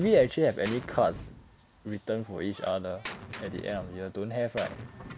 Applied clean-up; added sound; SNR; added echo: none; Gunshot, gunfire; 15 dB; none.